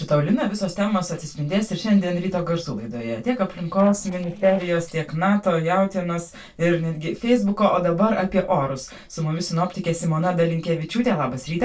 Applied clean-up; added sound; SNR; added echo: neural separator model SepFormer DNS4.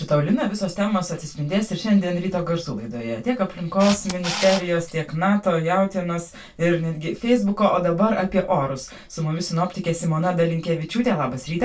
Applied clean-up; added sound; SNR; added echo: none; Camera; 18 dB; reverberation time 0.2 s.